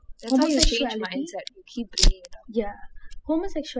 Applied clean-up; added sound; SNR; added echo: classical method spectral subtraction.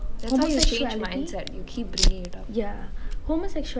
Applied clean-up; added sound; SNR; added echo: none; Fire; -3 dB; none.